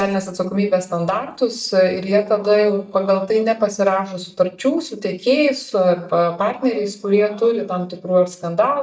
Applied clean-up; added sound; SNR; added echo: neural mask model DeepFilterNet 3.